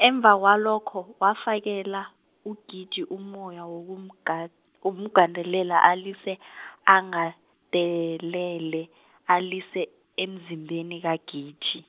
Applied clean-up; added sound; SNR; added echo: none; none; none; none.